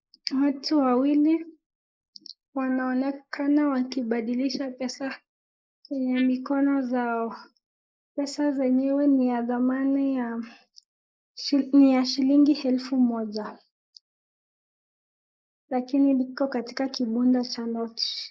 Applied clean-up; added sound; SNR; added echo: neural mask model Resemble Enhance denoiser.